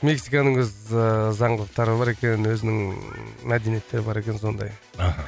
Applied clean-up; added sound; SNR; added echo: none; none; none; none.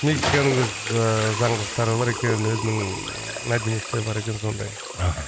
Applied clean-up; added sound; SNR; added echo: none; Bathtub (filling or washing) / Splash, splatter + Sink (filling or washing) / Water tap, faucet; 6 dB; none.